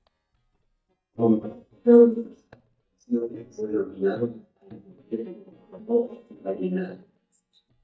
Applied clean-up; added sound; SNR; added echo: neural mask model DeepFilterNet 3.